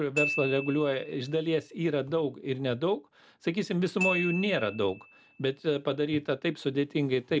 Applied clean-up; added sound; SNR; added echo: none; Glockenspiel; 10 dB; none.